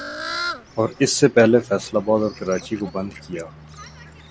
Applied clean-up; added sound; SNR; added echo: none; Fowl; 14 dB; none.